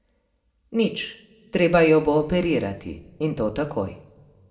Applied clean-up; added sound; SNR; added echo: none; none; none; reverberation time 0.8 s.